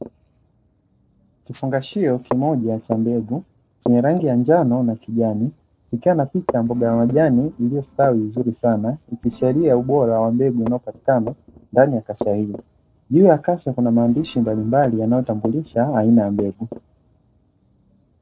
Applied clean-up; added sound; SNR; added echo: neural separator model SepFormer DNS4.